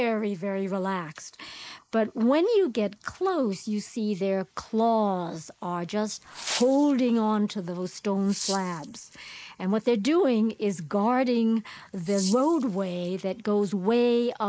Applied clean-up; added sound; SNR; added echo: neural mask model Resemble Enhance denoiser.